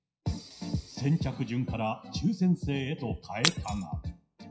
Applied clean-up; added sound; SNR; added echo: classical method WPE with log-MMSE.